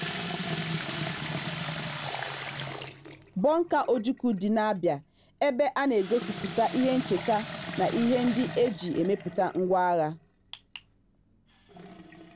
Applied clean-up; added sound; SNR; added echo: none; Sink (filling or washing) / Water tap, faucet; 7 dB; none.